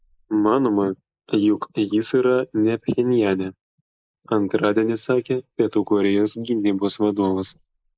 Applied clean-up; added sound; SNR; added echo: neural mask model Resemble Enhance denoiser.